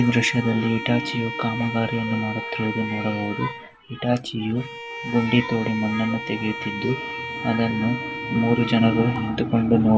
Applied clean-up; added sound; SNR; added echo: none; Bowed string instrument; 10 dB; none.